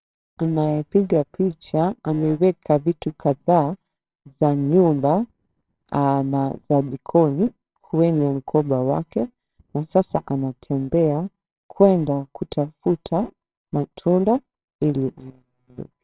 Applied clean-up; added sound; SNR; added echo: neural separator model SepFormer WHAMR!.